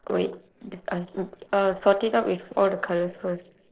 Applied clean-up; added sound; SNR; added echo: neural separator model SepFormer DNS4.